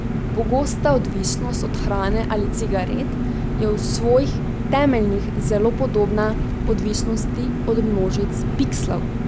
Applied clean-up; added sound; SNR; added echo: none; Engine; 0 dB; none.